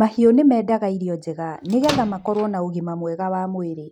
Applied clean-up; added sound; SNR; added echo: none; Microwave oven; 11 dB; none.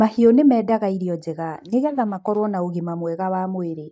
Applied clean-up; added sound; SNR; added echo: neural mask model DeepFilterNet 3.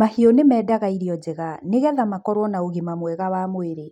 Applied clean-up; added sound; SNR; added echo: none; none; none; none.